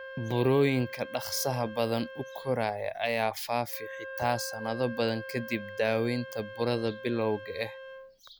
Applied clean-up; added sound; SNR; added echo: none; Wind instrument, woodwind instrument; 13 dB; none.